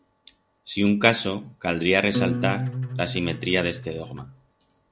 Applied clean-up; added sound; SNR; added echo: none; Acoustic guitar; 4 dB; none.